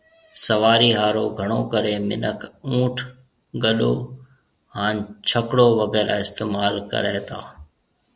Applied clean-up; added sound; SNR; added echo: none; none; none; none.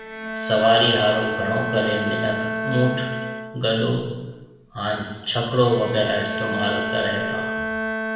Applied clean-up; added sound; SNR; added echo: none; Bowed string instrument; 5 dB; reverberation time 1.1 s.